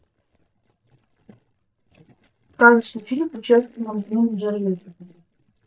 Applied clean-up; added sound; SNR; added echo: neural mask model DeepFilterNet 3.